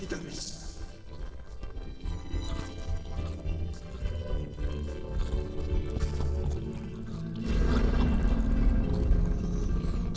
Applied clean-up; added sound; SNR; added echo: neural separator model SepFormer DNS4.